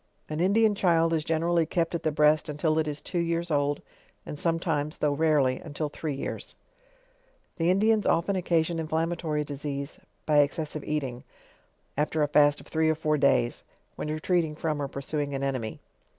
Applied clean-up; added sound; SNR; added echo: none; none; none; none.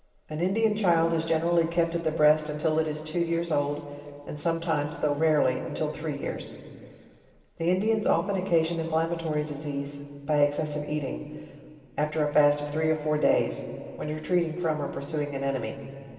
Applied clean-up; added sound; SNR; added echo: none; none; none; reverberation time 2.4 s.